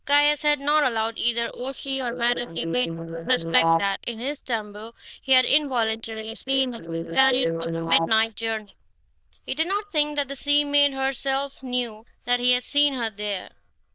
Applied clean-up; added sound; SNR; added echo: neural diffusion model UNIVERSE++.